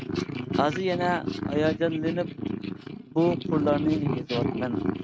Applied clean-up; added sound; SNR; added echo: neural mask model RNNoise.